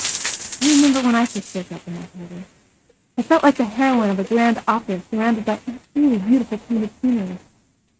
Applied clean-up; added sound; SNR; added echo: neural mask model RNNoise.